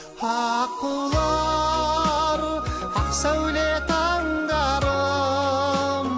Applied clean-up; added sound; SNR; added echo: none; none; none; none.